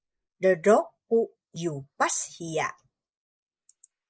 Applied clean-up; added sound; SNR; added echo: neural mask model Resemble Enhance denoiser.